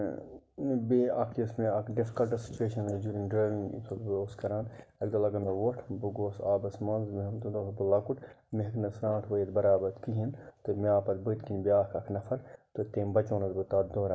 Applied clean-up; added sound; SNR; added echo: neural mask model Resemble Enhance denoiser.